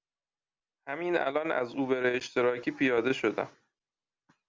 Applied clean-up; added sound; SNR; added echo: none; none; none; none.